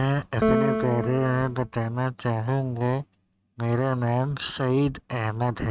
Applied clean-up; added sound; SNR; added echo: neural mask model RNNoise.